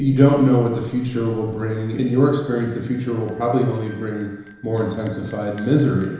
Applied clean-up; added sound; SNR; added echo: none; Bell; 14 dB; reverberation time 1.0 s.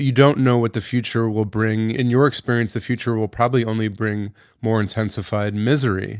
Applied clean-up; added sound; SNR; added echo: none; none; none; none.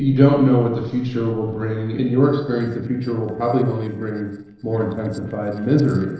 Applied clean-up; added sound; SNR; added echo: neural separator model SepFormer DNS4.